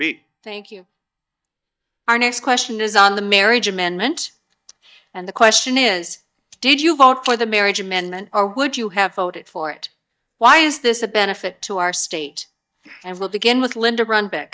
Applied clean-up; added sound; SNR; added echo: neural mask model DeepFilterNet 3.